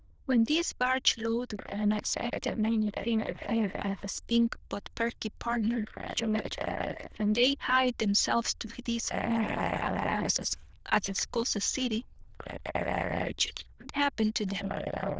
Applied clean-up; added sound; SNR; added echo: neural diffusion model UNIVERSE++.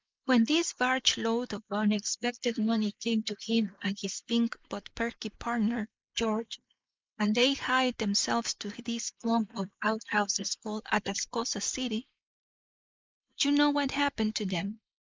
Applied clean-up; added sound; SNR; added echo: neural mask model Resemble Enhance denoiser.